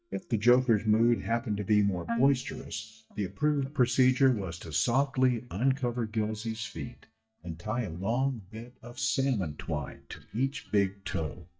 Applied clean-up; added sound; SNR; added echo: neural mask model DeepFilterNet 3.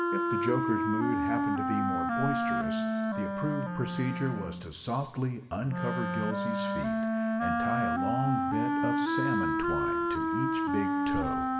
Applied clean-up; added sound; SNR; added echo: none; Wind instrument, woodwind instrument; -4 dB; reverberation time 1.5 s.